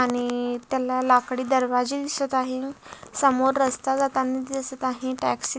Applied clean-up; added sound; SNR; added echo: none; none; none; none.